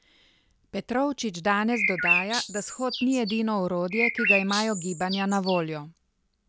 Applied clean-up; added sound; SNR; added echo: none; Bird; 1 dB; none.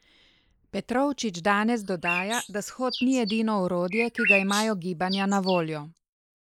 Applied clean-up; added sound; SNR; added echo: neural mask model Resemble Enhance denoiser.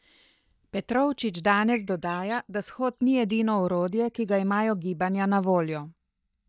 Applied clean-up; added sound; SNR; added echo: neural mask model DeepFilterNet 3.